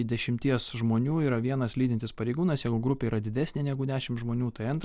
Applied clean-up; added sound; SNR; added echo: none; none; none; none.